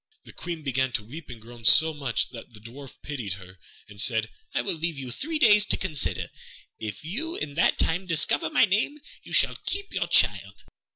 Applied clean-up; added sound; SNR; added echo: none; none; none; none.